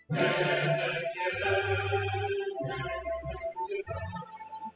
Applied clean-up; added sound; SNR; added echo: classical method spectral subtraction.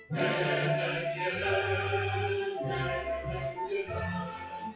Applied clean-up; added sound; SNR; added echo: classical method log-MMSE.